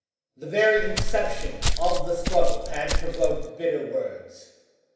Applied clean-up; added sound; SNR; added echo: none; Walk, footsteps; -3 dB; reverberation time 0.9 s.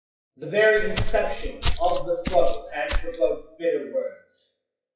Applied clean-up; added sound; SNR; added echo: classical method WPE with log-MMSE.